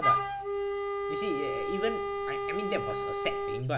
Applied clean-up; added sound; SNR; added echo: none; Wind instrument, woodwind instrument; -4 dB; none.